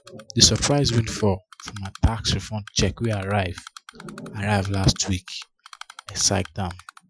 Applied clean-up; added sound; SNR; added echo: classical method Wiener filter.